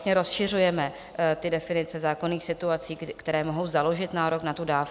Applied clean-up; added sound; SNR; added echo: none; none; none; none.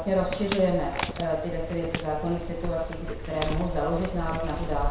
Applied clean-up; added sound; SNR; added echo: none; Walk, footsteps; 4 dB; reverberation time 0.7 s.